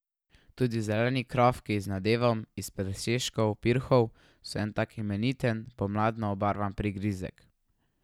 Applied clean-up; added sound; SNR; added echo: none; none; none; none.